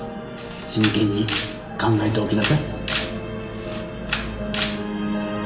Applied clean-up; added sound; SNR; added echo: none; Camera; 6 dB; reverberation time 2.6 s.